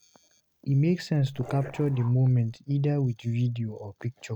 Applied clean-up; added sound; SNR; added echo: none; Dog; 18 dB; none.